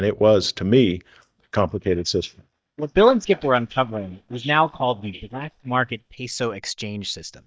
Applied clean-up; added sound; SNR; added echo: neural mask model DeepFilterNet 3.